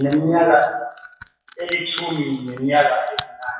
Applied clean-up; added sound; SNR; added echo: classical method WPE with log-MMSE.